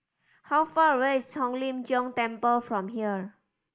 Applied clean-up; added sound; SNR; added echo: neural mask model Resemble Enhance denoiser.